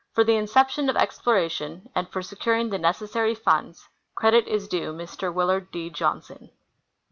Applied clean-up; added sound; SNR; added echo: none; none; none; none.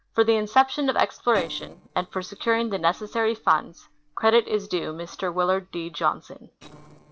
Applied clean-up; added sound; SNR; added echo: neural separator model SepFormer DNS4.